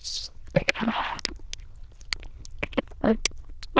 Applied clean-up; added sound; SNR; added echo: neural diffusion model UNIVERSE++.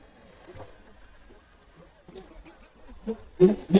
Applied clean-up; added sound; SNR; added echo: neural mask model DeepFilterNet 3.